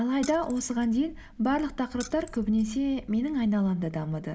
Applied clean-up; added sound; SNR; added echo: none; Wind + Keys jangling; 18 dB; none.